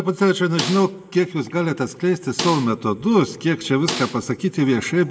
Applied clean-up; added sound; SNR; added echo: none; Snare drum; 11 dB; reverberation time 1.4 s.